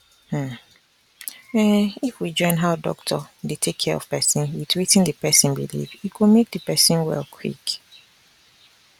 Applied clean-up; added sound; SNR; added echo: none; none; none; none.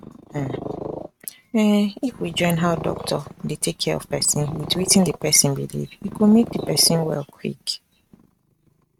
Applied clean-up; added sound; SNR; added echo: neural mask model RNNoise.